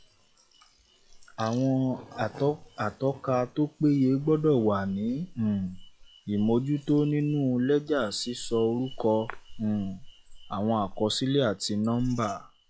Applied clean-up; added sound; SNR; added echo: classical method log-MMSE.